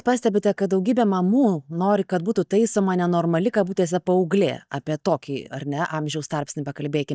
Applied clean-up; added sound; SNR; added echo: neural mask model DeepFilterNet 3.